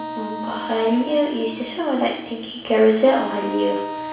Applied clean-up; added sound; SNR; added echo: none; Wind instrument, woodwind instrument; 11 dB; reverberation time 0.7 s.